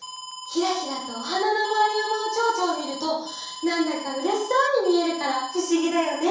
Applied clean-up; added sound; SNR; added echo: none; Alarm; 13 dB; reverberation time 0.7 s.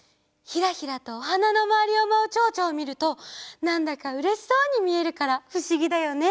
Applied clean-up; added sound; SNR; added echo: none; none; none; none.